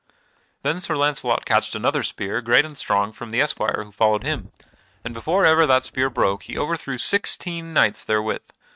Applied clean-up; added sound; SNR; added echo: neural mask model RNNoise.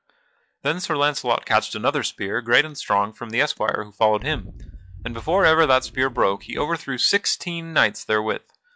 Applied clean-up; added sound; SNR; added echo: classical method log-MMSE.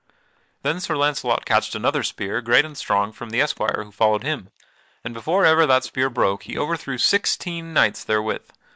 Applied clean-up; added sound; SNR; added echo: neural mask model Resemble Enhance denoiser.